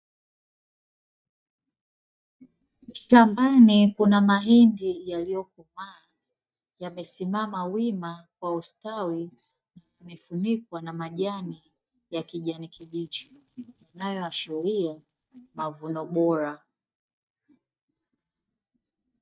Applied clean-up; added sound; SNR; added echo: neural mask model DeepFilterNet 3.